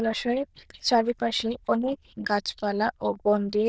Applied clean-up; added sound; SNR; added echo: neural diffusion model UNIVERSE++.